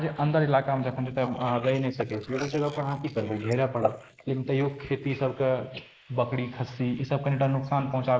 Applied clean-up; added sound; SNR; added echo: neural mask model Resemble Enhance denoiser.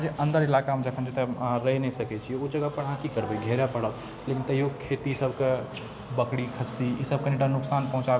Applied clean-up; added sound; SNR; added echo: none; none; none; none.